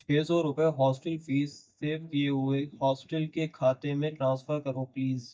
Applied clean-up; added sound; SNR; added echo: neural mask model DeepFilterNet 3.